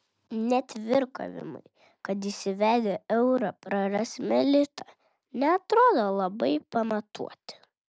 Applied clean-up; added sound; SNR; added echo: none; none; none; none.